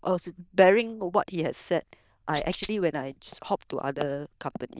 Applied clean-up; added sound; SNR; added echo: neural diffusion model UNIVERSE++.